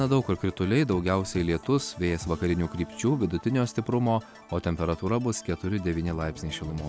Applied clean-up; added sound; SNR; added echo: none; none; none; none.